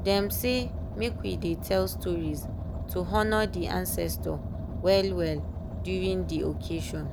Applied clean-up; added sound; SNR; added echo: none; Car; 5 dB; none.